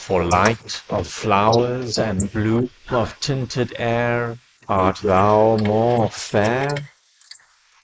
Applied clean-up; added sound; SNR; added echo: neural mask model Resemble Enhance denoiser.